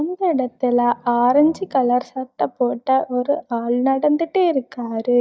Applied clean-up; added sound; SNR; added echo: neural mask model DeepFilterNet 3.